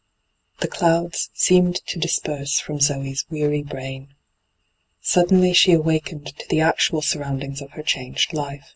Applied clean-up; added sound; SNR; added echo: none; none; none; none.